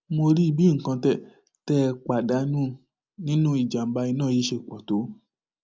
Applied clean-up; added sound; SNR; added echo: none; none; none; none.